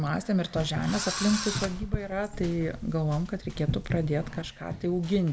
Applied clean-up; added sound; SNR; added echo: none; Engine / Drill; 8 dB; none.